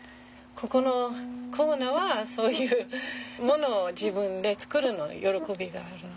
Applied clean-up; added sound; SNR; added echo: none; Buzz + Bass guitar; 13 dB; none.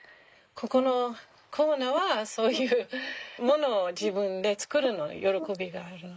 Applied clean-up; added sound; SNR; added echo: neural mask model Resemble Enhance denoiser.